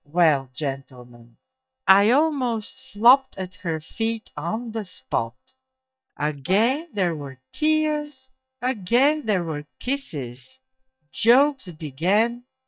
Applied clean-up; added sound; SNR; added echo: neural mask model DeepFilterNet 3.